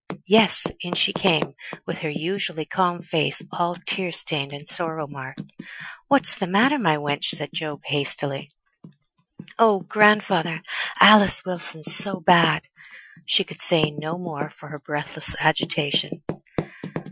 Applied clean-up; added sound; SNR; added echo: classical method Wiener filter.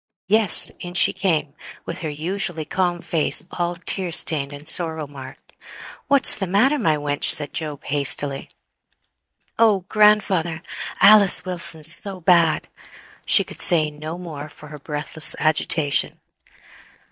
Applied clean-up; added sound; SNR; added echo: neural mask model DeepFilterNet 3.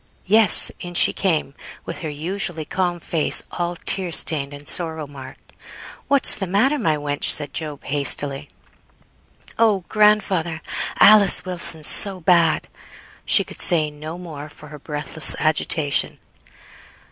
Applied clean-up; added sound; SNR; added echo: none; none; none; none.